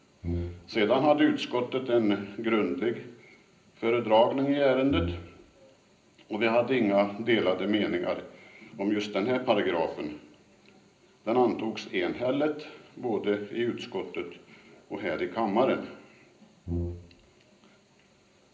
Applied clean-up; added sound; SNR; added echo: none; Brass instrument; 6 dB; reverberation time 0.5 s.